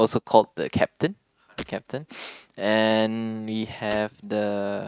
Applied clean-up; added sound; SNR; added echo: neural mask model RNNoise.